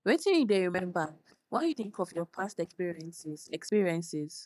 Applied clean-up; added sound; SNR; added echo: neural mask model DeepFilterNet 3.